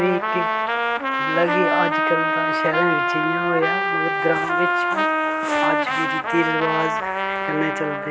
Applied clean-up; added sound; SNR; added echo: none; Trumpet; -3 dB; none.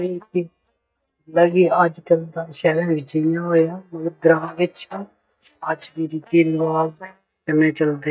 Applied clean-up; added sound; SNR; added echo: neural mask model DeepFilterNet 3.